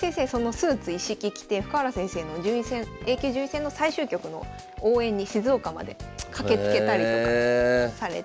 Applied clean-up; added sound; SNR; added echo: none; none; none; none.